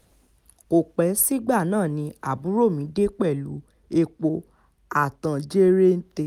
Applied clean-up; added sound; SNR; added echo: none; none; none; none.